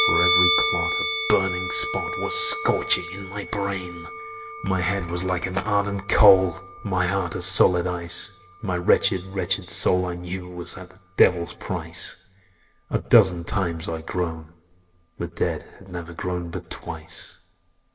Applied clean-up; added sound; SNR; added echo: none; Musical instrument; 7 dB; reverberation time 0.7 s.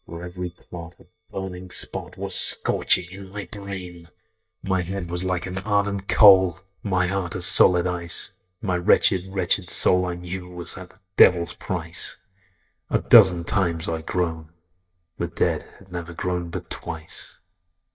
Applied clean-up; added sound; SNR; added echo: neural mask model DeepFilterNet 3.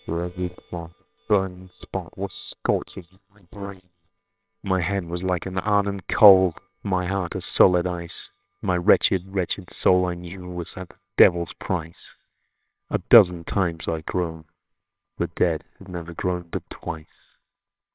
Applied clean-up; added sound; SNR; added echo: neural separator model SepFormer WHAMR!.